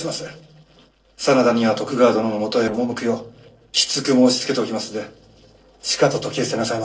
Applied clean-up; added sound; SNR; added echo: neural separator model SepFormer DNS4.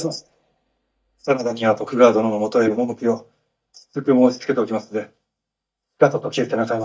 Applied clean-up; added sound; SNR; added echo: neural mask model DeepFilterNet 3.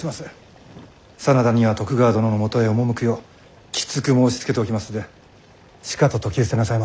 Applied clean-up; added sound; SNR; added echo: none; none; none; none.